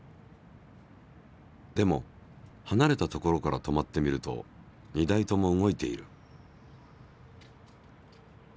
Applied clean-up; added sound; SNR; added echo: none; none; none; none.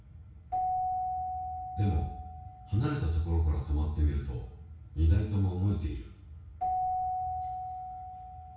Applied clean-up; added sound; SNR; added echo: none; Keyboard (musical); 5 dB; reverberation time 0.6 s.